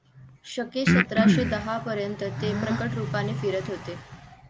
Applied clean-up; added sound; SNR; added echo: none; Breathing; -3 dB; none.